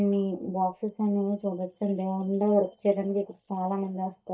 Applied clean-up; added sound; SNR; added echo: neural mask model DeepFilterNet 3.